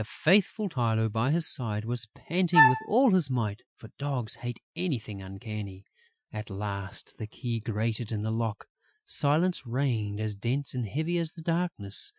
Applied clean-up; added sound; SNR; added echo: classical method Wiener filter.